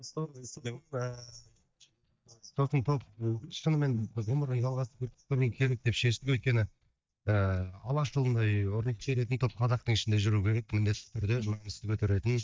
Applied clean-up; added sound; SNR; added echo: neural mask model DeepFilterNet 3.